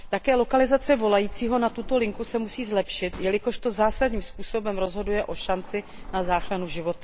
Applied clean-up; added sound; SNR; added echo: none; Sliding door; 9 dB; none.